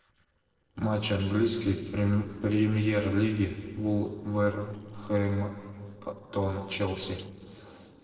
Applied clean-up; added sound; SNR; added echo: neural separator model SepFormer DNS4.